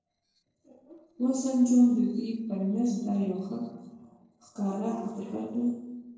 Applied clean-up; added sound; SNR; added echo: neural separator model SepFormer DNS4.